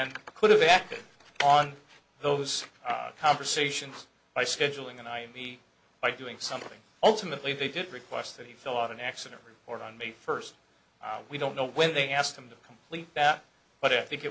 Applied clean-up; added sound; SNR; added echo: none; none; none; none.